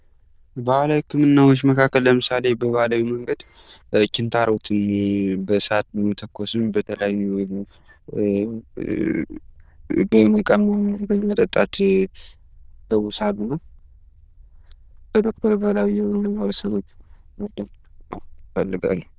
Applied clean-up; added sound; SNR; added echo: neural diffusion model UNIVERSE++.